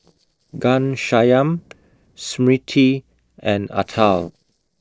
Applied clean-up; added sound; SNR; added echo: neural separator model SepFormer DNS4.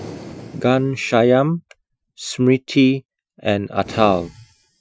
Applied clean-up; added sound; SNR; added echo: classical method Wiener filter.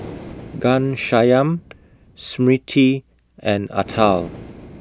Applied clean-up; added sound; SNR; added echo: none; Breathing; 18 dB; none.